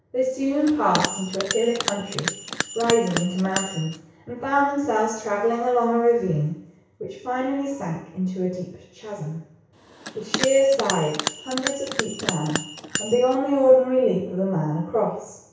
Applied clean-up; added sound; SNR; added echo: none; Bell; 7 dB; reverberation time 0.6 s.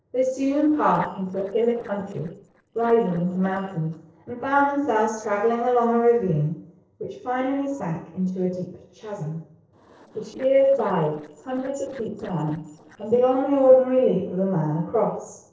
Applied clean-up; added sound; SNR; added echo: neural separator model SepFormer DNS4.